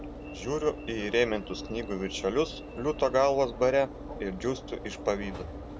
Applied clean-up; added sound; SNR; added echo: none; Alarm / Engine / Train; 11 dB; none.